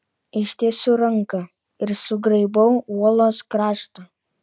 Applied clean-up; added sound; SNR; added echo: none; none; none; none.